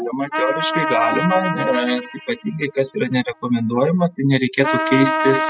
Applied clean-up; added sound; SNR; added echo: classical method spectral subtraction.